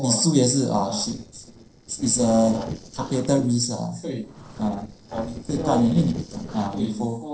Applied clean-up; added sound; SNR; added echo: neural separator model SepFormer DNS4.